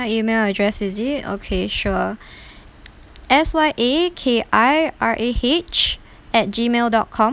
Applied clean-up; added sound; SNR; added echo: none; none; none; none.